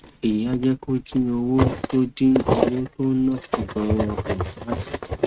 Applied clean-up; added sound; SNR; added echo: neural mask model RNNoise.